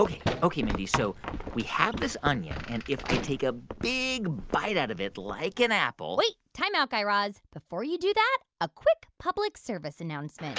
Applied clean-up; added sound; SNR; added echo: none; none; none; none.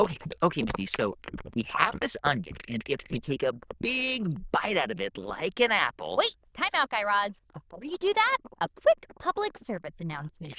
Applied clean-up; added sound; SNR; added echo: neural diffusion model UNIVERSE++.